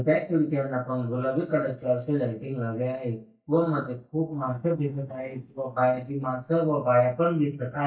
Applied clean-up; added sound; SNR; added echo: neural mask model DeepFilterNet 3.